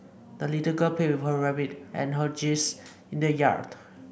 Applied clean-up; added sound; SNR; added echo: none; none; none; none.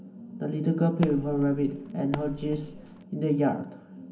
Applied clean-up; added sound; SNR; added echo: none; Fireworks; 12 dB; reverberation time 0.4 s.